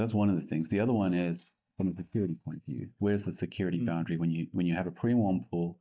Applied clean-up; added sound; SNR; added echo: neural mask model DeepFilterNet 3.